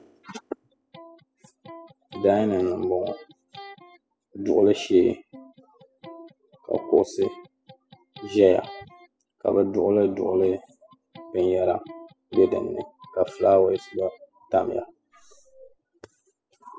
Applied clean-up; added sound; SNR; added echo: classical method spectral subtraction.